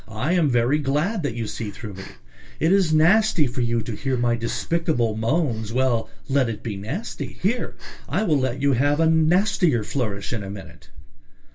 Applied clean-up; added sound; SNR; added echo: none; Breathing; 11 dB; reverberation time 0.1 s.